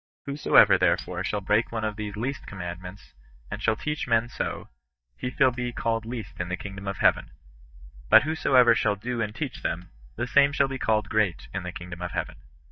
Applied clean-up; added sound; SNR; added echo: neural mask model DeepFilterNet 3.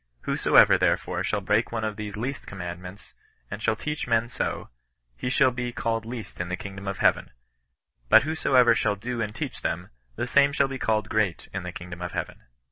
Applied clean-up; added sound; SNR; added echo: none; none; none; none.